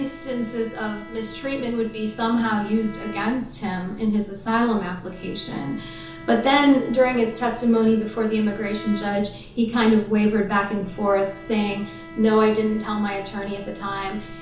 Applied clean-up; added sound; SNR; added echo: none; Bowed string instrument; 18 dB; reverberation time 0.7 s.